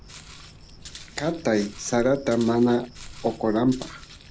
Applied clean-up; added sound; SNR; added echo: none; Cricket + Walk, footsteps; 17 dB; none.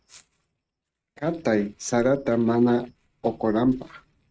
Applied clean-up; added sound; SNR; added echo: neural mask model RNNoise.